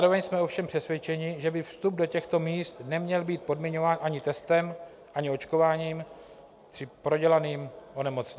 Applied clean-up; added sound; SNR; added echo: none; none; none; none.